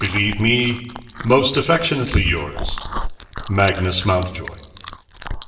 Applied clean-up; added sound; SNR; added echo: none; Chewing, mastication; 10 dB; reverberation time 1.0 s.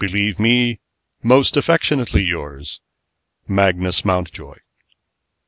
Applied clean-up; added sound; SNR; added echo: none; none; none; none.